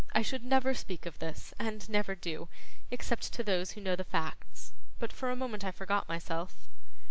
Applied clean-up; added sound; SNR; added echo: none; none; none; none.